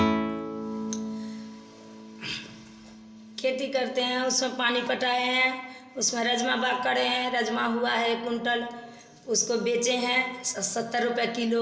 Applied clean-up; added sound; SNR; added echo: none; Guitar; 10 dB; reverberation time 0.2 s.